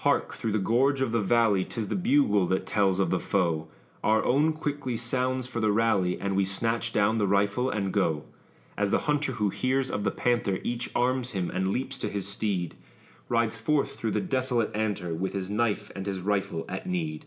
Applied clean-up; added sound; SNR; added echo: none; none; none; reverberation time 0.6 s.